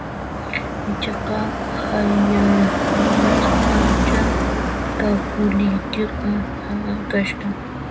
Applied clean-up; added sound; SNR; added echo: none; Car passing by; -1 dB; reverberation time 0.2 s.